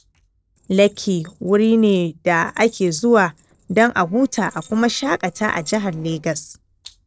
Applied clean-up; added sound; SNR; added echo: neural separator model SepFormer DNS4.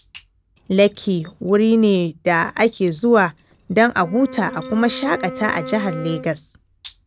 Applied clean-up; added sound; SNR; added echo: none; Wind instrument, woodwind instrument + Keys jangling; 15 dB; none.